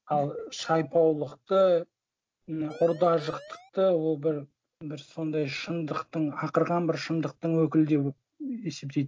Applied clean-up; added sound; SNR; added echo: none; Siren; 18 dB; none.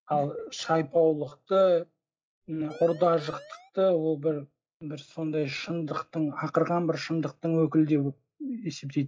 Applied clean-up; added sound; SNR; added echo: classical method log-MMSE.